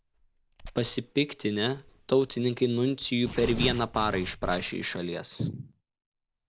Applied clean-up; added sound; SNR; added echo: none; Tearing; 12 dB; none.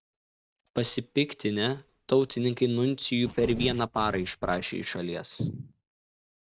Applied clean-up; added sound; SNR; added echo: neural mask model RNNoise.